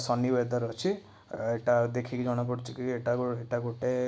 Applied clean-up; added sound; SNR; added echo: none; none; none; none.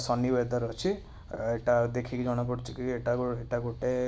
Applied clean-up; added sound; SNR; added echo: none; Wind; 18 dB; none.